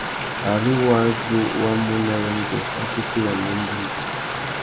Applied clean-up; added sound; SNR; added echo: none; Stream; 3 dB; none.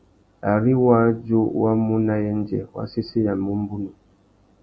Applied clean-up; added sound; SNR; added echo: none; none; none; none.